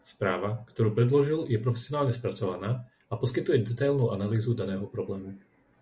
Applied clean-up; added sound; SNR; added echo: none; none; none; none.